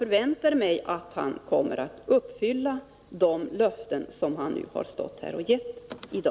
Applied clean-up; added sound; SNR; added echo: none; none; none; none.